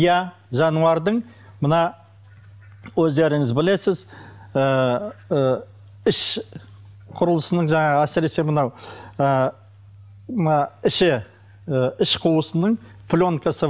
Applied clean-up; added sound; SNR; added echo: none; none; none; none.